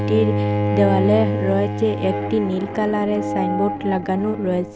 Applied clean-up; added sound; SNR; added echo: none; Bowed string instrument; 2 dB; none.